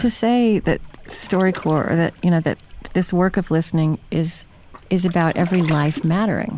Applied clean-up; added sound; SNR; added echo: none; Waves, surf; 17 dB; none.